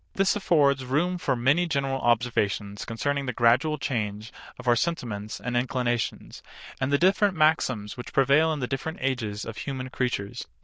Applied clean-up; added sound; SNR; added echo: neural diffusion model UNIVERSE++.